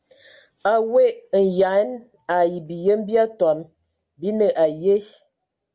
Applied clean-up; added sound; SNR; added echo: none; none; none; none.